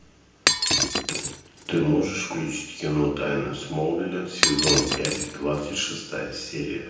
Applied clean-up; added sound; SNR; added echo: none; Shatter; -1 dB; reverberation time 0.9 s.